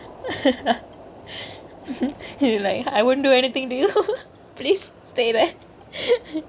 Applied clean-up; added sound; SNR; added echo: none; none; none; none.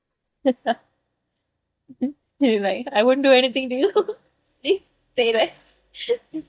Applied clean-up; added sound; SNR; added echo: neural mask model DeepFilterNet 3.